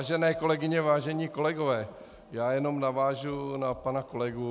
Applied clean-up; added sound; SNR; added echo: none; none; none; none.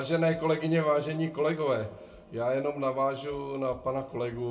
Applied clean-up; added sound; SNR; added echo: none; none; none; reverberation time 0.2 s.